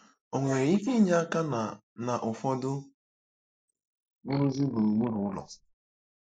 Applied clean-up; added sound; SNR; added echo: neural mask model Resemble Enhance denoiser.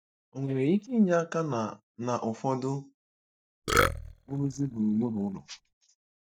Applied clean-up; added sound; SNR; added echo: neural mask model DeepFilterNet 3.